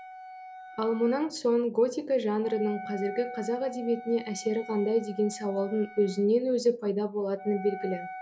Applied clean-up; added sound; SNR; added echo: none; Wind instrument, woodwind instrument; 15 dB; none.